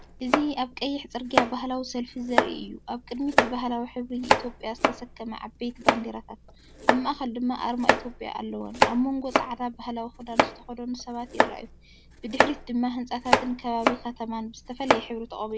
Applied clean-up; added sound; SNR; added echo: none; Domestic sounds, home sounds; -3 dB; none.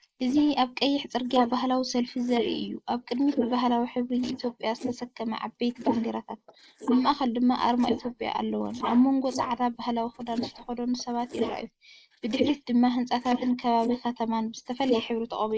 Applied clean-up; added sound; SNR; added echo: neural mask model Resemble Enhance denoiser.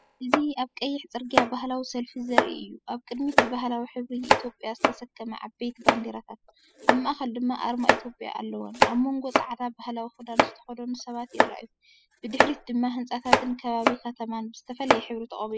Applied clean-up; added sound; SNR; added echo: classical method spectral subtraction.